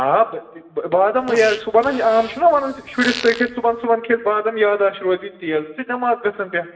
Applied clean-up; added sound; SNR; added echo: none; Fart; 14 dB; reverberation time 0.7 s.